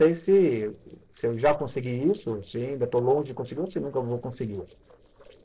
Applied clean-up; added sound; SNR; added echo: neural separator model SepFormer DNS4.